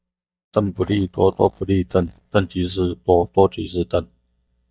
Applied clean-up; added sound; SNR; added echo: neural mask model DeepFilterNet 3.